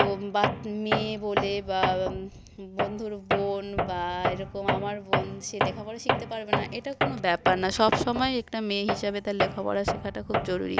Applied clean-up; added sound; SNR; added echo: none; Tools; 1 dB; none.